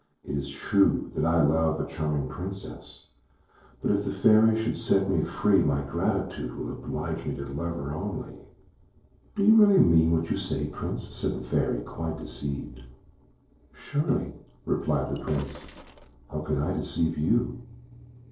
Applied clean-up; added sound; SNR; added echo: neural separator model SepFormer DNS4.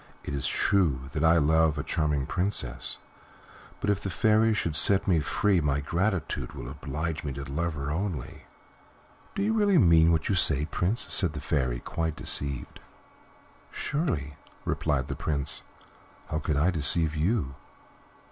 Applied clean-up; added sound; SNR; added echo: none; none; none; none.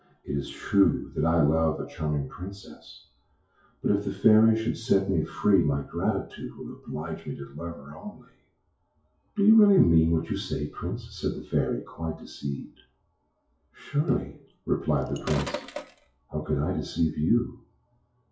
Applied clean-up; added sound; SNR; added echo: classical method WPE with log-MMSE.